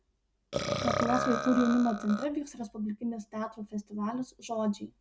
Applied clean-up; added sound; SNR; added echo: none; Burping, eructation; 3 dB; none.